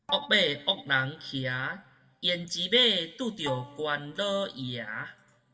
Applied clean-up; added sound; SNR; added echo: none; Bowed string instrument; 16 dB; reverberation time 1.0 s.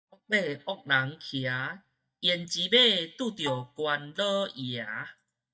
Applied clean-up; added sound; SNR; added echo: neural mask model DeepFilterNet 3.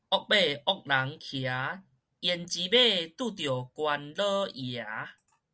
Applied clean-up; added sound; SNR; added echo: none; none; none; none.